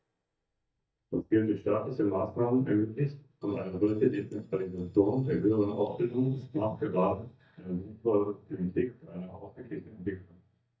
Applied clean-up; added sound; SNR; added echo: neural mask model DeepFilterNet 3.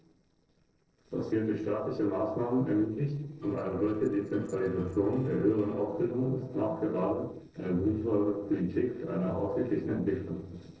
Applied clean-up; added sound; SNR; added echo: neural separator model SepFormer DNS4.